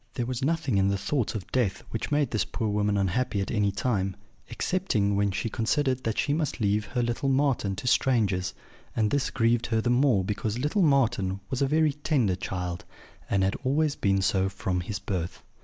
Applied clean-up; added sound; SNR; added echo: none; none; none; none.